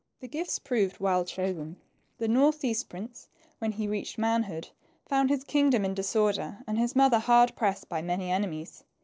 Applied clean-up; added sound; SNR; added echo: neural separator model SepFormer DNS4.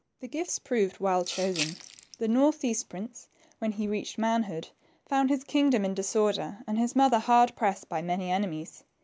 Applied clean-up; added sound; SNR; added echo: none; Rattle (instrument); 12 dB; none.